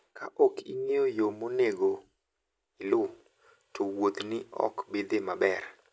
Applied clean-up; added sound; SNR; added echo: none; none; none; none.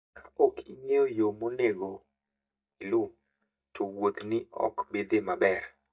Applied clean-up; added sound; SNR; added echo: neural mask model DeepFilterNet 3.